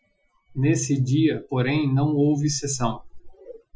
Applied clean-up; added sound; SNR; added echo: classical method Wiener filter.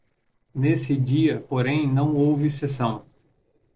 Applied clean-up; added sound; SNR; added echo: neural separator model SepFormer DNS4.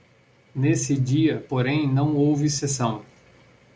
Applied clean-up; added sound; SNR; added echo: none; none; none; none.